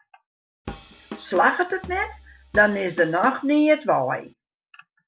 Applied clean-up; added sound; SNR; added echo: none; Drum kit; 17 dB; none.